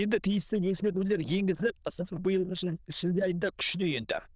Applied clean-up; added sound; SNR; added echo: neural diffusion model UNIVERSE++.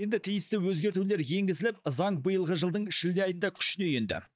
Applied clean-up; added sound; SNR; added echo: neural mask model DeepFilterNet 3.